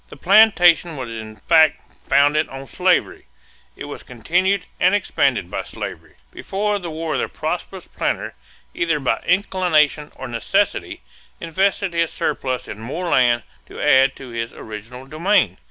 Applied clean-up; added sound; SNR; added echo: none; none; none; none.